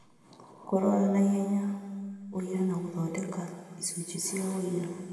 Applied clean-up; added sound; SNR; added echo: none; none; none; reverberation time 1.8 s.